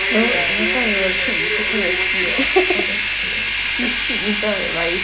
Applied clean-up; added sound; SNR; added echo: none; Train; -5 dB; none.